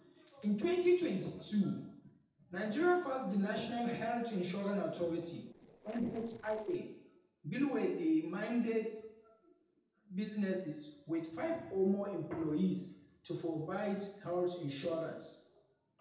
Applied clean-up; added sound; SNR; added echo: neural separator model SepFormer DNS4.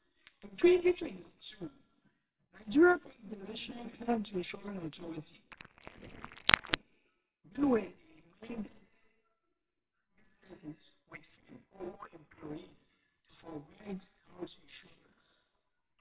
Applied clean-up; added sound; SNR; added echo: neural separator model SepFormer WHAMR!.